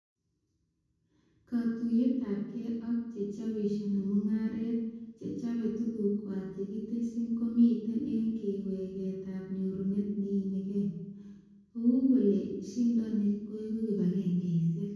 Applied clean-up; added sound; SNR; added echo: none; none; none; reverberation time 1.1 s.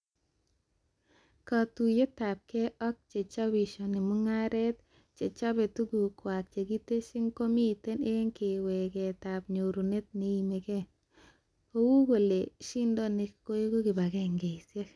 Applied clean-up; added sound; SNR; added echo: none; none; none; none.